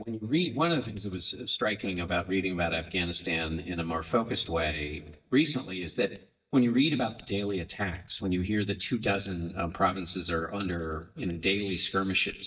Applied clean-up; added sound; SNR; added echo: neural mask model DeepFilterNet 3.